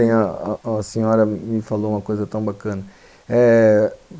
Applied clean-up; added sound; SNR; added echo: neural mask model Resemble Enhance denoiser.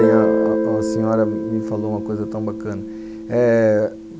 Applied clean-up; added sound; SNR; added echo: none; Guitar; 0 dB; none.